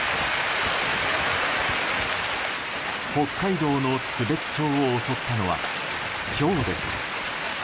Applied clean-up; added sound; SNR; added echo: none; none; none; none.